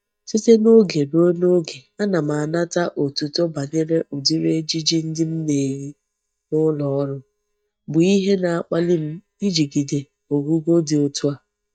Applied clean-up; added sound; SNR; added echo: neural mask model DeepFilterNet 3.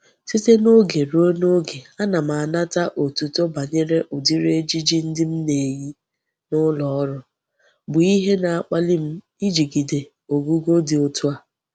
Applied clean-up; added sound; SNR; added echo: none; none; none; none.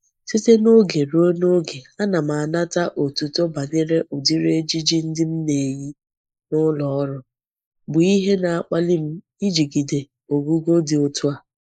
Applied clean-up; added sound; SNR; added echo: neural mask model Resemble Enhance denoiser.